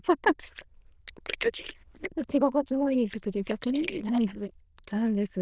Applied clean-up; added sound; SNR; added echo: neural diffusion model UNIVERSE++.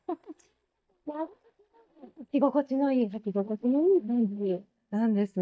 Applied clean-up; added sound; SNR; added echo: neural mask model DeepFilterNet 3.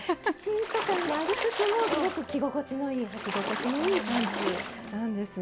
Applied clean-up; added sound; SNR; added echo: none; Splash, splatter; 5 dB; none.